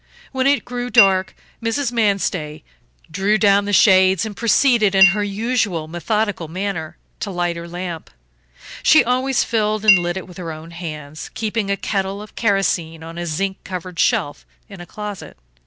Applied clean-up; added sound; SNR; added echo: none; Chink, clink; 1 dB; none.